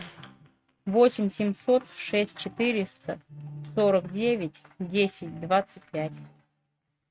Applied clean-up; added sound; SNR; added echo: neural mask model RNNoise.